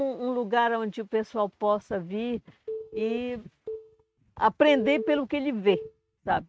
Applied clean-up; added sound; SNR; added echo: neural mask model RNNoise.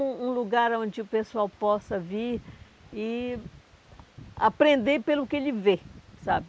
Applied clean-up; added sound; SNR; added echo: none; none; none; none.